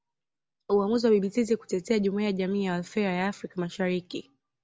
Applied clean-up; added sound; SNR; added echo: none; none; none; none.